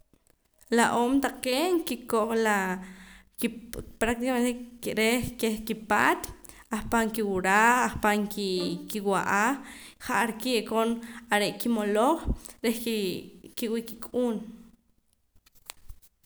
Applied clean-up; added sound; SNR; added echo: none; Bowed string instrument; 20 dB; none.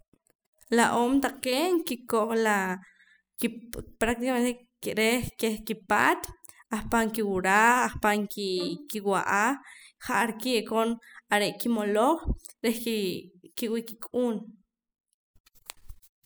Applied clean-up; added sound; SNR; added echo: classical method spectral subtraction.